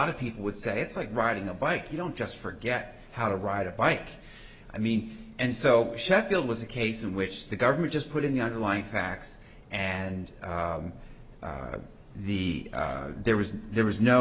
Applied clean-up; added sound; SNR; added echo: none; none; none; none.